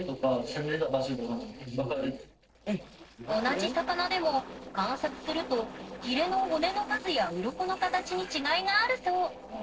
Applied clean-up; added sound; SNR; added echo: neural separator model SepFormer DNS4.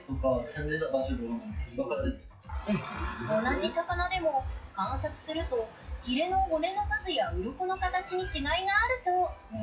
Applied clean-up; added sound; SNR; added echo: classical method WPE with log-MMSE.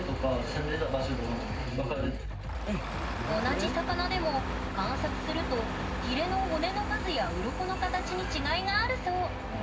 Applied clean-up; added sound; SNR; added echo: none; Engine starting; 6 dB; reverberation time 0.4 s.